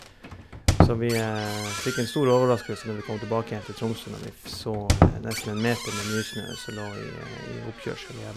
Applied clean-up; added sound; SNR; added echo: none; Squeak; 0 dB; none.